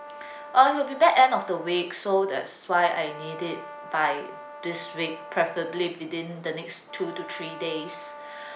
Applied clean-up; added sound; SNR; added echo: none; Brass instrument; 16 dB; none.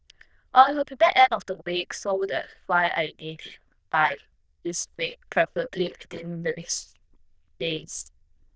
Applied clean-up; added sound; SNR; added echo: neural diffusion model UNIVERSE++.